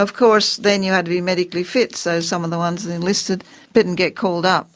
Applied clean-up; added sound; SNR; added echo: none; none; none; none.